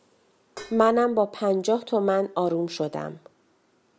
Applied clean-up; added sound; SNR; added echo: none; Dishes, pots, and pans; 19 dB; none.